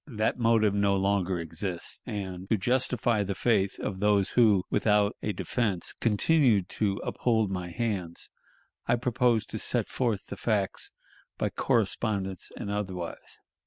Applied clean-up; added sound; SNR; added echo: none; none; none; none.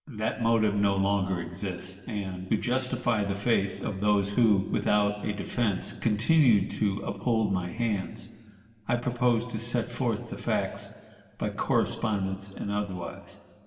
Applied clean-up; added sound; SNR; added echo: none; none; none; reverberation time 2.1 s.